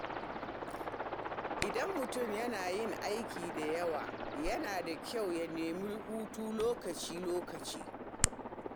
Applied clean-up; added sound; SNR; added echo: none; Aircraft + Hands; 2 dB; none.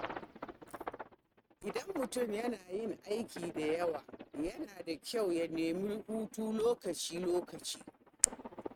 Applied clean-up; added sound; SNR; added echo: neural mask model RNNoise.